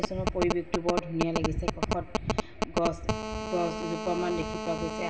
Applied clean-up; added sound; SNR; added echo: none; Telephone; 1 dB; reverberation time 1.9 s.